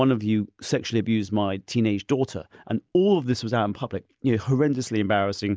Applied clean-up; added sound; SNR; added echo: none; none; none; none.